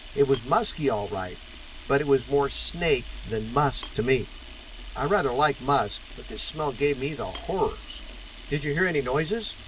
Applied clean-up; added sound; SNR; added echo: none; Camera; 13 dB; none.